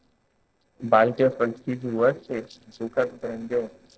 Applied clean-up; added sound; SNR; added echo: neural separator model SepFormer DNS4.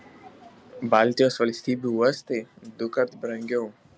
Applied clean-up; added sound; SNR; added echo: none; none; none; none.